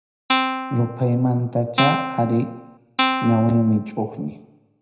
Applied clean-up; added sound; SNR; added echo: none; Guitar; 2 dB; reverberation time 0.8 s.